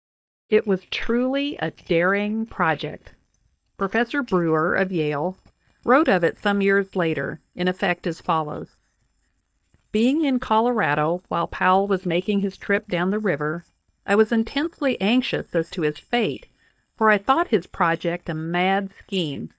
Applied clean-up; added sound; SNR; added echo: neural mask model DeepFilterNet 3.